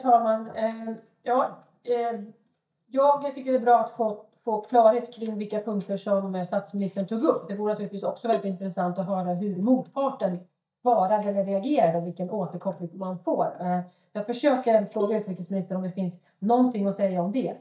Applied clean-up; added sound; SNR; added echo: neural mask model DeepFilterNet 3.